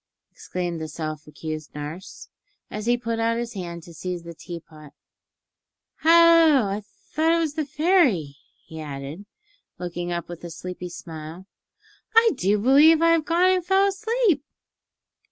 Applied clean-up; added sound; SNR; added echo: none; none; none; none.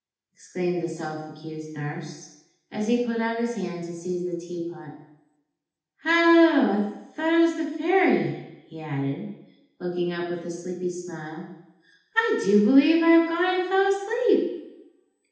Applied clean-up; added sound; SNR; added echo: none; none; none; reverberation time 0.8 s.